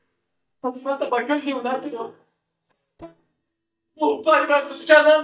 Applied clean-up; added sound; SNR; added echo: neural mask model DeepFilterNet 3.